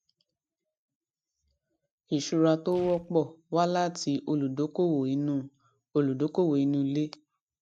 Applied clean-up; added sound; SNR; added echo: neural mask model RNNoise.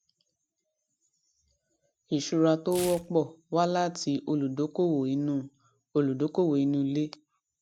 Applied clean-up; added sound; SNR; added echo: none; Tearing; 19 dB; none.